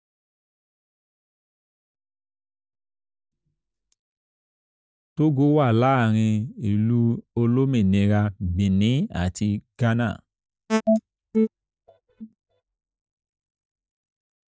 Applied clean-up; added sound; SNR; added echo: neural mask model DeepFilterNet 3.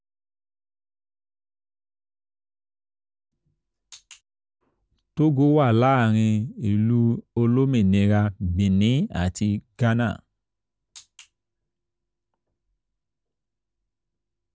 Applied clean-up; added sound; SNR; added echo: none; none; none; none.